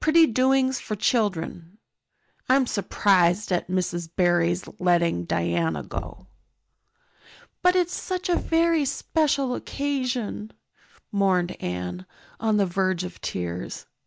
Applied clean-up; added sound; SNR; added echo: neural mask model DeepFilterNet 3.